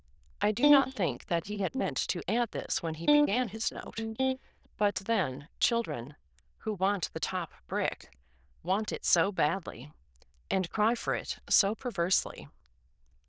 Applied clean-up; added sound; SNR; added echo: neural diffusion model UNIVERSE++.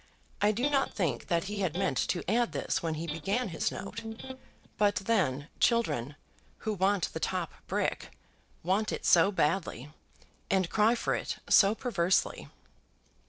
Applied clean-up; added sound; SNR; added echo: neural separator model SepFormer DNS4.